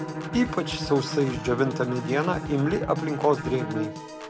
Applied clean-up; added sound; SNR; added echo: none; Piano / Organ + Bowed string instrument; 6 dB; none.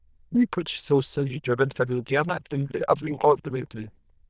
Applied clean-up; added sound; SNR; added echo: neural diffusion model UNIVERSE++.